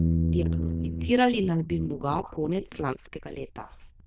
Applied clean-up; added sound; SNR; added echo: neural diffusion model UNIVERSE++.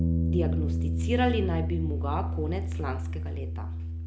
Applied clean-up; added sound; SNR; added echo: none; Bass guitar; -5 dB; none.